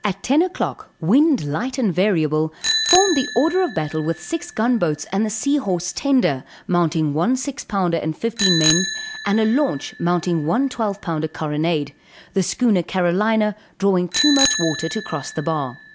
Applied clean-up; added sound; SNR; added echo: none; Bicycle bell; 8 dB; none.